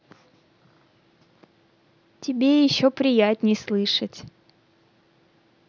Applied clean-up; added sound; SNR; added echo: none; none; none; none.